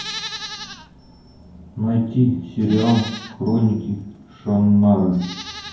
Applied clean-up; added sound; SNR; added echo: none; Livestock, farm animals, working animals; 16 dB; reverberation time 0.9 s.